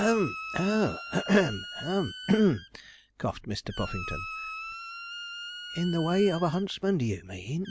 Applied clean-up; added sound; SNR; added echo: none; Squeak; 12 dB; none.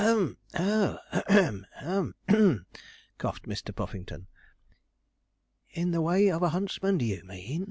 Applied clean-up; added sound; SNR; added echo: none; none; none; none.